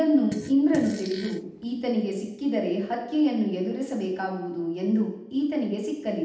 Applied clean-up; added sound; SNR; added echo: none; Fart; 16 dB; reverberation time 0.8 s.